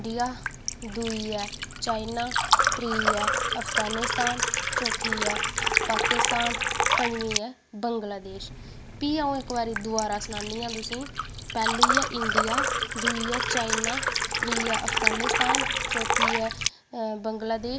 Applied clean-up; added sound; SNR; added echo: none; Liquid; -4 dB; none.